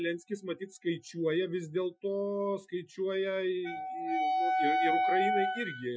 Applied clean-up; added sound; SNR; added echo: classical method Wiener filter.